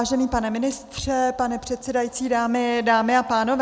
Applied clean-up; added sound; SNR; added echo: none; none; none; none.